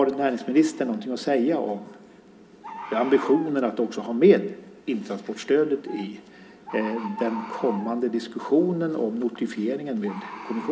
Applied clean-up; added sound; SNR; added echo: none; Bird; 17 dB; reverberation time 0.3 s.